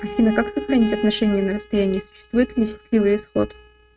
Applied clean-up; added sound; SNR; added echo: neural mask model RNNoise.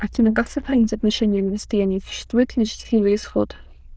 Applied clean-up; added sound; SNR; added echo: neural diffusion model UNIVERSE++.